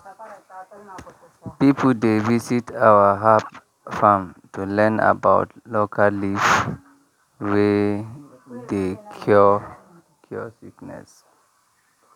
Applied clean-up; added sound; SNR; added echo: none; none; none; none.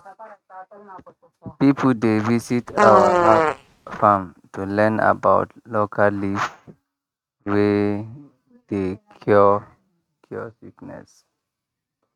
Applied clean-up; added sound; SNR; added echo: neural mask model RNNoise.